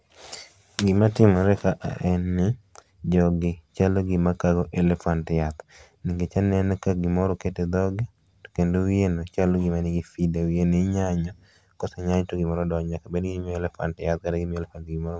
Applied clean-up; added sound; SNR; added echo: none; none; none; none.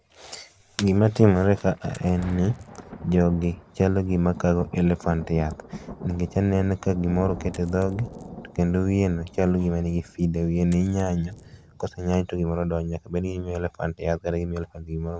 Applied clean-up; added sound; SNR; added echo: none; Thunder + Coin (dropping); 18 dB; none.